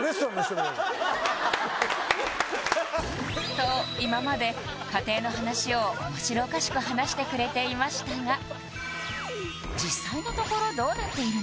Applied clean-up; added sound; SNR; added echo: none; none; none; none.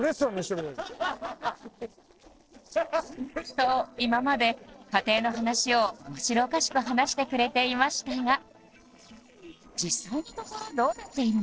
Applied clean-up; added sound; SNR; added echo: neural separator model SepFormer DNS4.